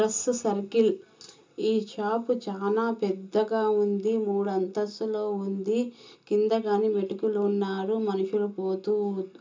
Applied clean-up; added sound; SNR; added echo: none; none; none; reverberation time 0.2 s.